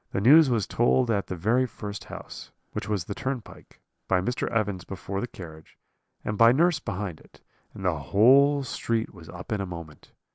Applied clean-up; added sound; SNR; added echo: none; none; none; none.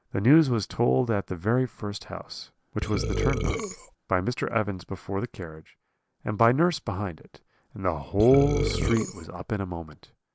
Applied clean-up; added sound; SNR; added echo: none; Burping, eructation; 2 dB; none.